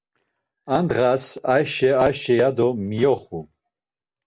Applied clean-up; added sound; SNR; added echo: none; none; none; none.